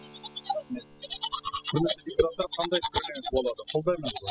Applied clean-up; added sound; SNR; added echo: classical method spectral subtraction.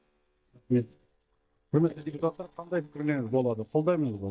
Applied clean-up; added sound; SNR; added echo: neural mask model DeepFilterNet 3.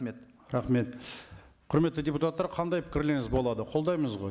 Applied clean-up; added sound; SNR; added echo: none; none; none; none.